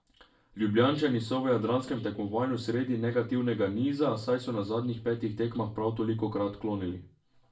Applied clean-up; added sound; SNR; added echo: none; none; none; reverberation time 0.3 s.